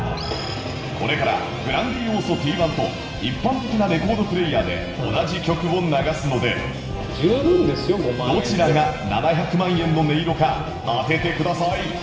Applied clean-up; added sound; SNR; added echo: none; Wind instrument, woodwind instrument; 19 dB; reverberation time 1.8 s.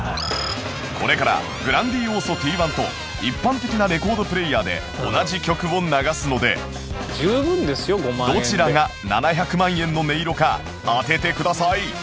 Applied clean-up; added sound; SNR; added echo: none; none; none; none.